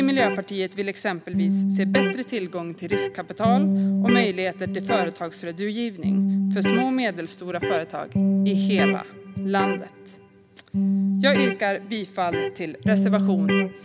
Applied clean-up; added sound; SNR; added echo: none; Electric guitar; -3 dB; none.